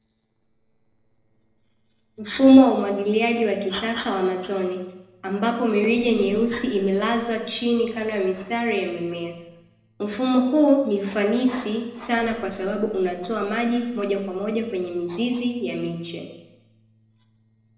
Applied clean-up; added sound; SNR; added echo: neural separator model SepFormer DNS4.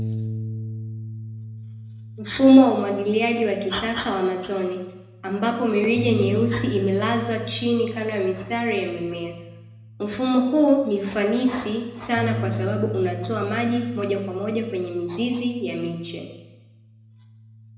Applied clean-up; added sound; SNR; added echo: none; Bass guitar; 11 dB; reverberation time 0.9 s.